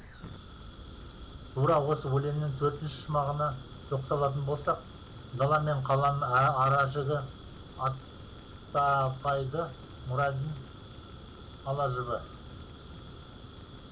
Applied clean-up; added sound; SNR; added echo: none; Fire; 15 dB; none.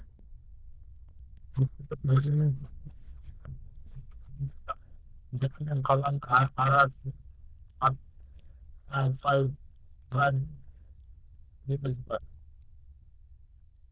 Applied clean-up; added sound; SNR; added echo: neural diffusion model UNIVERSE++.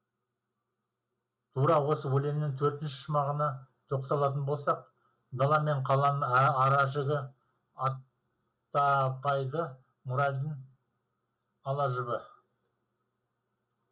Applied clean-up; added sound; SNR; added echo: none; none; none; none.